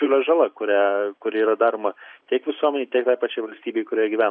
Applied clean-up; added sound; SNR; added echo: none; none; none; none.